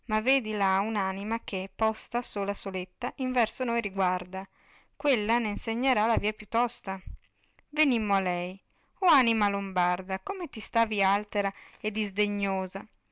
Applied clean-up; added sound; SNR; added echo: none; none; none; none.